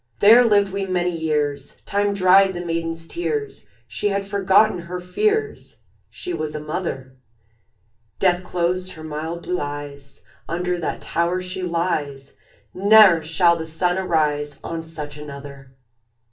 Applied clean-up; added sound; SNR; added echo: none; none; none; reverberation time 0.3 s.